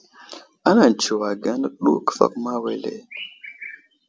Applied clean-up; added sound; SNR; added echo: none; none; none; none.